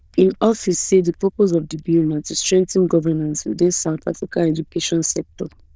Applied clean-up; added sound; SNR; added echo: neural diffusion model UNIVERSE++.